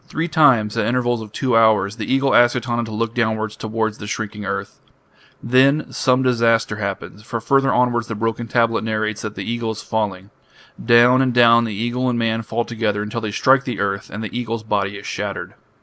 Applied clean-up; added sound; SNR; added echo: none; none; none; none.